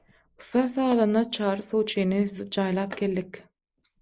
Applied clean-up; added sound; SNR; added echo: neural mask model Resemble Enhance denoiser.